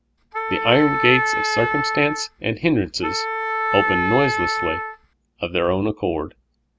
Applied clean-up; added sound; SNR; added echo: none; Wind instrument, woodwind instrument; 1 dB; none.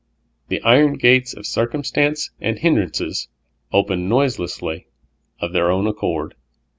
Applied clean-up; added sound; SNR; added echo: none; none; none; none.